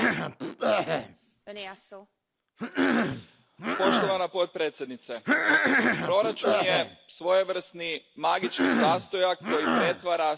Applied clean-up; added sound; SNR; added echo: none; Cough; -1 dB; none.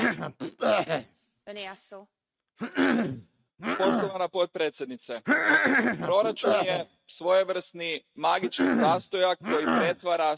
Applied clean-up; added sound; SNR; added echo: neural mask model RNNoise.